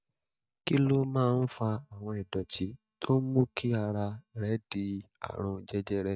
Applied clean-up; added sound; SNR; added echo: neural mask model DeepFilterNet 3.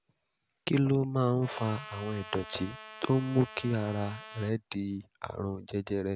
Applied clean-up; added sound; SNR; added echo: none; Trumpet; 16 dB; none.